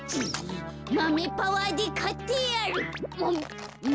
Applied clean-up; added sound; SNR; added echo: none; Bowed string instrument; 13 dB; none.